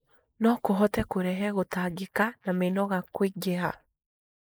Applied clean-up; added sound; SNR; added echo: neural mask model Resemble Enhance denoiser.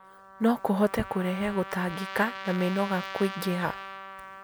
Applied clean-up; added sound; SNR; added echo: none; Trumpet; 11 dB; none.